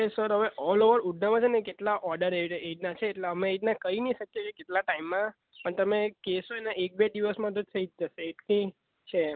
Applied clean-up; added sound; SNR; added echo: none; none; none; none.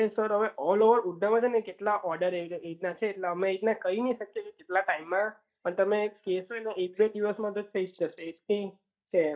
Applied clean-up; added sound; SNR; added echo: neural mask model DeepFilterNet 3.